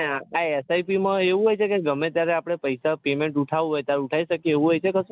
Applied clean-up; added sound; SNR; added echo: none; none; none; none.